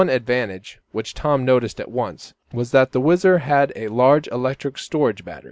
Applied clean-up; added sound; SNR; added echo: none; none; none; none.